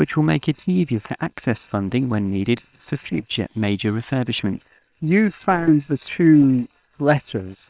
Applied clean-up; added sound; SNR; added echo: neural separator model SepFormer WHAM!.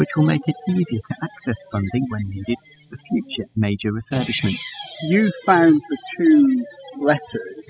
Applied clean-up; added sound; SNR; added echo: classical method spectral subtraction.